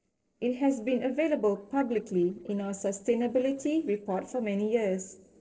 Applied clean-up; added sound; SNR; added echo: neural separator model SepFormer DNS4.